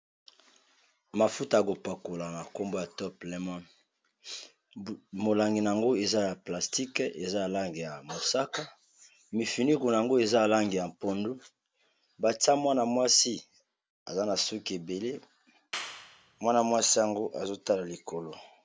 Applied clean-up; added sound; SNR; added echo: none; Clapping; 11 dB; none.